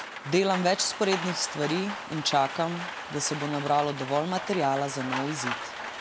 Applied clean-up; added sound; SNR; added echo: none; Rain; 8 dB; none.